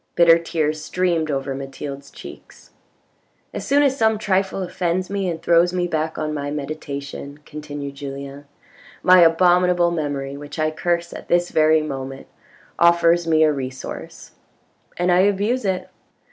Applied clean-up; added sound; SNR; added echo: none; none; none; none.